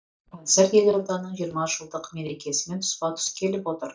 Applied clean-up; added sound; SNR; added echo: neural mask model DeepFilterNet 3.